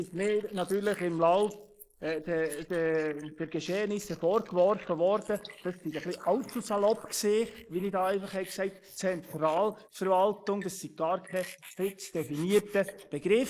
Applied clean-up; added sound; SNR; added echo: neural mask model Resemble Enhance denoiser.